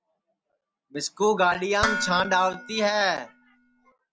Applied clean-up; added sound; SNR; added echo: none; Dishes, pots, and pans; 6 dB; none.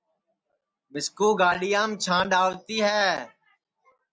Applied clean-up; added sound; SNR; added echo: none; none; none; none.